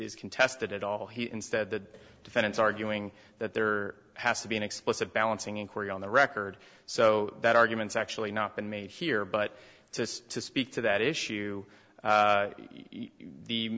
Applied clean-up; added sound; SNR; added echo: none; none; none; none.